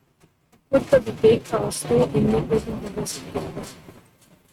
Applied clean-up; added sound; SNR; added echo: neural mask model RNNoise.